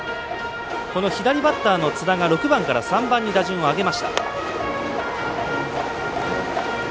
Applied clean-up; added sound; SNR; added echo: none; none; none; none.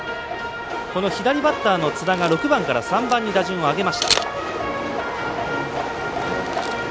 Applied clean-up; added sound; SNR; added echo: none; Camera; 12 dB; none.